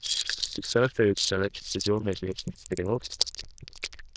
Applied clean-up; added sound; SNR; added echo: neural diffusion model UNIVERSE++.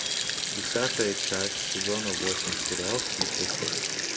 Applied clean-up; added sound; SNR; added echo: none; Sink (filling or washing); -4 dB; none.